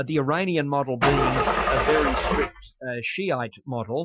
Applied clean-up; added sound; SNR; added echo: classical method Wiener filter.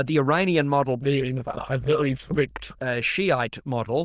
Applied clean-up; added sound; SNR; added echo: neural diffusion model UNIVERSE++.